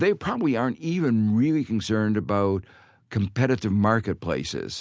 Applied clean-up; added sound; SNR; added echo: none; none; none; none.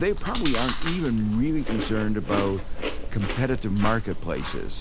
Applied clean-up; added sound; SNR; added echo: none; Chewing, mastication; 0 dB; none.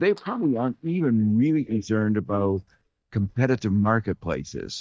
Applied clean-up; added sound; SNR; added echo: neural mask model DeepFilterNet 3.